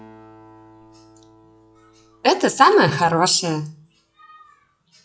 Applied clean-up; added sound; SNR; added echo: classical method log-MMSE.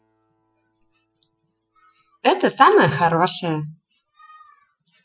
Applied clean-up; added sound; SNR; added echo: classical method Wiener filter.